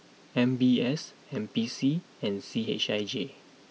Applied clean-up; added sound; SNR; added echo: none; none; none; none.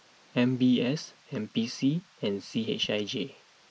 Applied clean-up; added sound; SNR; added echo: neural mask model Resemble Enhance denoiser.